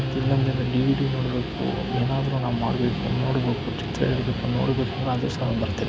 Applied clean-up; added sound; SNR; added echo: none; Guitar; 4 dB; none.